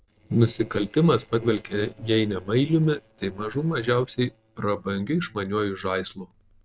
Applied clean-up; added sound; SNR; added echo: neural separator model SepFormer DNS4.